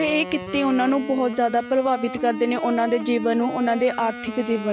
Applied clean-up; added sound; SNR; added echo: none; Wind instrument, woodwind instrument; 11 dB; none.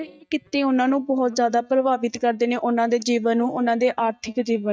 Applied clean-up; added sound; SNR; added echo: neural mask model DeepFilterNet 3.